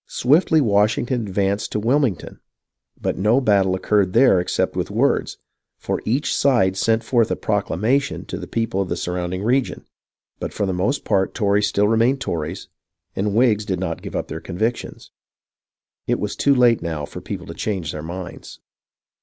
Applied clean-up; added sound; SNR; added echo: none; none; none; none.